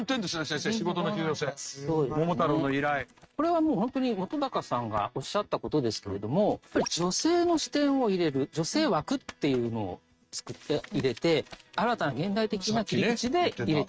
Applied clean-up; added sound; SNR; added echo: neural mask model RNNoise.